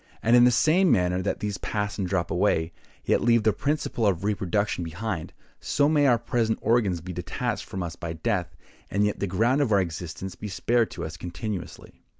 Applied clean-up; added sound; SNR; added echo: none; none; none; none.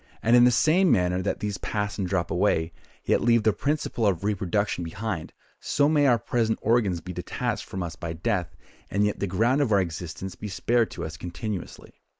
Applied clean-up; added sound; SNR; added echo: neural mask model Resemble Enhance denoiser.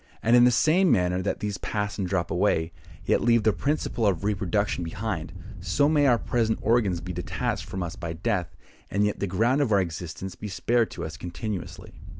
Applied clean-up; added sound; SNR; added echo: none; Wind; 12 dB; none.